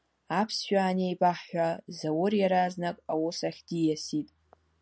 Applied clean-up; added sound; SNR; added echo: none; none; none; none.